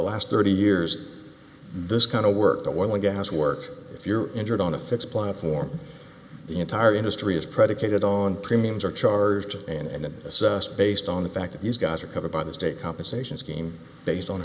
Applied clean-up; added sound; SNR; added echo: neural mask model Resemble Enhance denoiser.